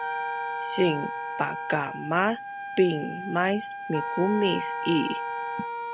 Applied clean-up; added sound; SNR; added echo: none; Wind instrument, woodwind instrument + Trumpet; 5 dB; none.